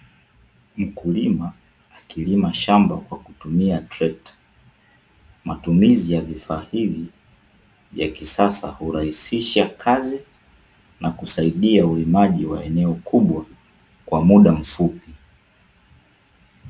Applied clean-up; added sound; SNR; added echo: none; none; none; none.